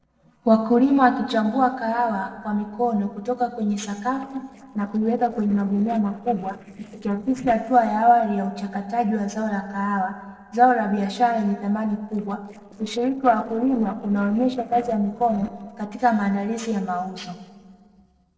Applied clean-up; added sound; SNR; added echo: neural separator model SepFormer DNS4.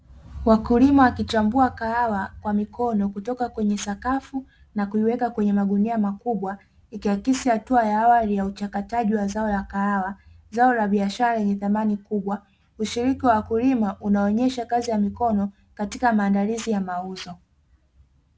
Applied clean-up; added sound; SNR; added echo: none; none; none; none.